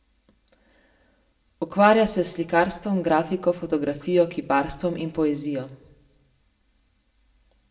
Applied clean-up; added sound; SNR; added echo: none; none; none; reverberation time 0.6 s.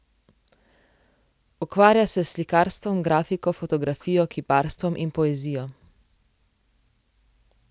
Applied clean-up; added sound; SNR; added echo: none; none; none; none.